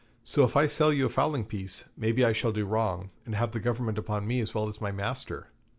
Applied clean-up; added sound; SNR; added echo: none; none; none; none.